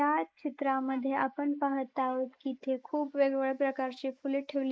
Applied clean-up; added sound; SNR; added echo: neural mask model Resemble Enhance denoiser.